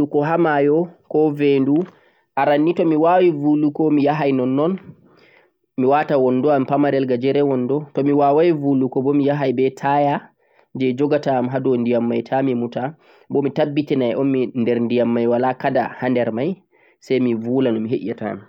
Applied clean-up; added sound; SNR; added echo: none; none; none; none.